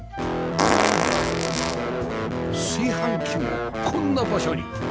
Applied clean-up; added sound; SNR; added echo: none; Fart + Guitar; -3 dB; none.